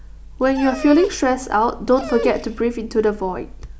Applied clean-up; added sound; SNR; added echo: none; Dog; 13 dB; none.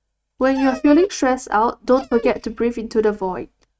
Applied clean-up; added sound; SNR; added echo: neural mask model RNNoise.